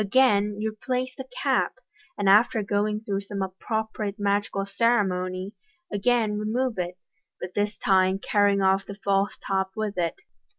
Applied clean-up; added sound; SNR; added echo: none; none; none; none.